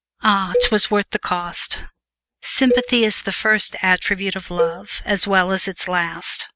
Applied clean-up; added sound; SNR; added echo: neural mask model RNNoise.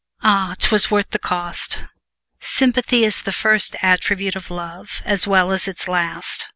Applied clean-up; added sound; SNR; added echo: none; none; none; none.